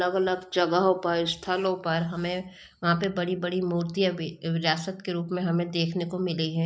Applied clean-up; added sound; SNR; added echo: none; none; none; none.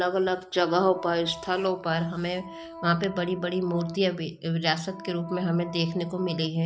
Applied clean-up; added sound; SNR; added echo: none; Organ; 15 dB; none.